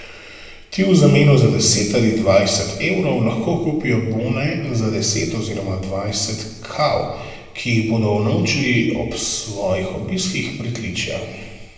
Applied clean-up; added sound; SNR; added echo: none; none; none; reverberation time 1.2 s.